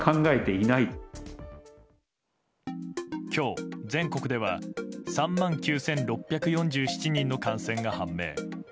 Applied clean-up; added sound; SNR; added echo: none; none; none; none.